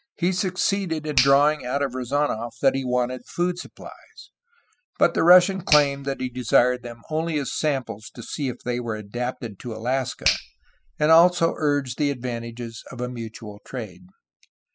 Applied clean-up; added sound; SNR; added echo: classical method spectral subtraction.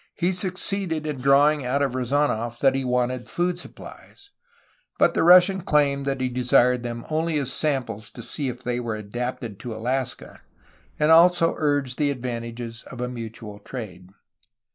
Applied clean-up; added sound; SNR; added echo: neural mask model Resemble Enhance denoiser.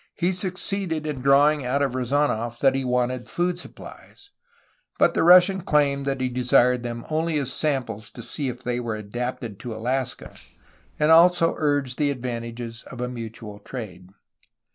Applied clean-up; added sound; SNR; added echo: neural separator model SepFormer DNS4.